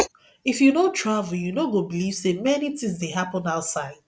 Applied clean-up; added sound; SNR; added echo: none; Writing; 14 dB; none.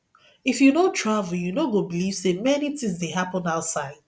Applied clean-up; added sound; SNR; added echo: none; none; none; none.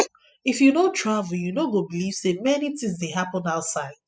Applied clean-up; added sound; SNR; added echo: classical method spectral subtraction.